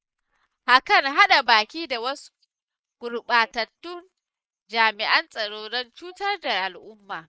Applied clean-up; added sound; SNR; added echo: neural mask model Resemble Enhance denoiser.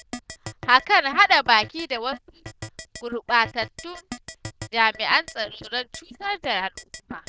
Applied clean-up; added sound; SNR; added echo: neural diffusion model UNIVERSE++.